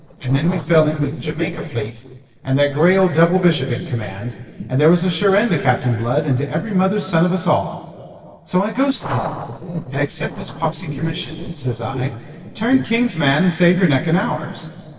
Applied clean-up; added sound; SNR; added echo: neural separator model SepFormer DNS4.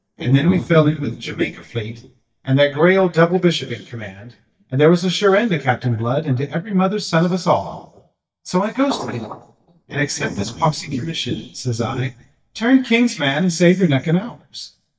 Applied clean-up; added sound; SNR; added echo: neural mask model DeepFilterNet 3.